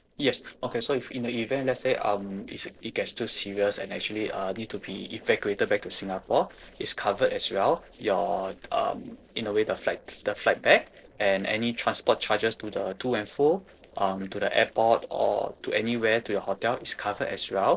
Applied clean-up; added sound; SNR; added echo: neural separator model SepFormer DNS4.